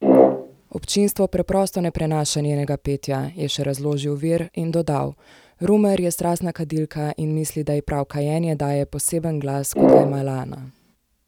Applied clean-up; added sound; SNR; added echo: none; Brass instrument; -4 dB; none.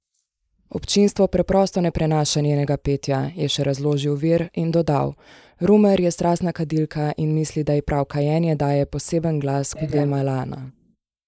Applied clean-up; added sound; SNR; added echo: neural mask model Resemble Enhance denoiser.